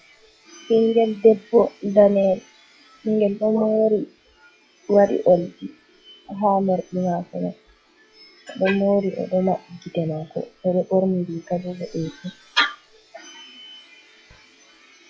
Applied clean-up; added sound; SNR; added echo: classical method log-MMSE.